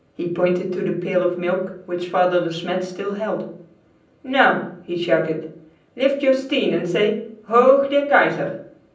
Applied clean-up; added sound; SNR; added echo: none; none; none; reverberation time 0.6 s.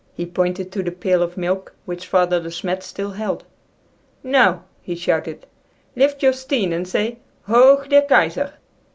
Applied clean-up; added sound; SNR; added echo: none; none; none; none.